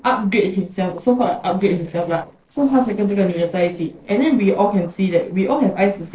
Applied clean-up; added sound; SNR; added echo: neural separator model SepFormer DNS4.